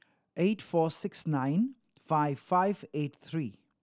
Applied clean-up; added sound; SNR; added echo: none; none; none; none.